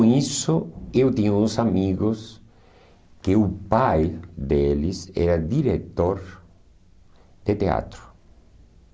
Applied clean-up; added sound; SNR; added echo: none; none; none; none.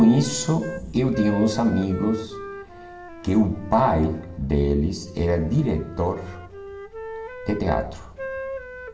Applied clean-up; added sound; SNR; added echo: none; Wind instrument, woodwind instrument; 13 dB; reverberation time 0.8 s.